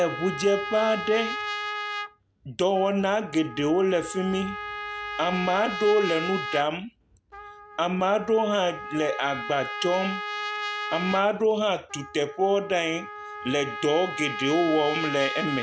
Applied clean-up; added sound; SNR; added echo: none; Trumpet; 8 dB; none.